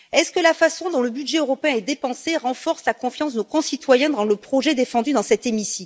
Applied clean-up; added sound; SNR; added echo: none; none; none; none.